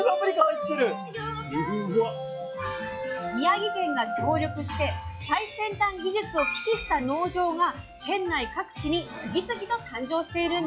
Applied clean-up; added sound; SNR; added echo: classical method log-MMSE.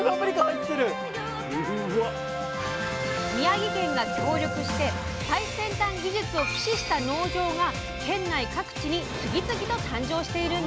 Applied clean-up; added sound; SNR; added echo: none; Bowed string instrument; 18 dB; none.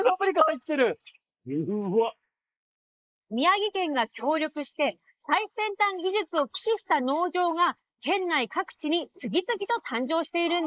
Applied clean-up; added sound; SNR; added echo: neural mask model Resemble Enhance denoiser.